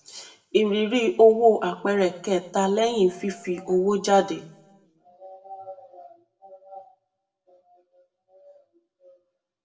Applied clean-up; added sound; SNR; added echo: none; none; none; reverberation time 0.6 s.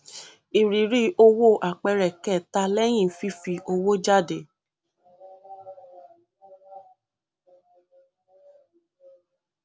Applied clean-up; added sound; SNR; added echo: none; none; none; none.